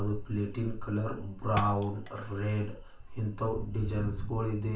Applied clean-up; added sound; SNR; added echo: none; Thump, thud; 14 dB; reverberation time 0.3 s.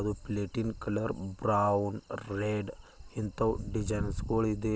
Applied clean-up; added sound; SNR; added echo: none; none; none; none.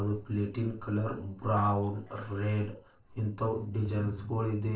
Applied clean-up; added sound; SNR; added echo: neural separator model SepFormer DNS4.